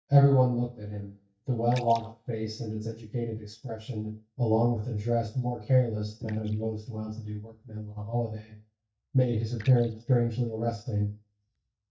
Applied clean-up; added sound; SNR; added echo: neural mask model DeepFilterNet 3.